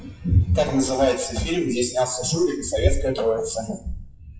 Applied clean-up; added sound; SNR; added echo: classical method WPE with log-MMSE.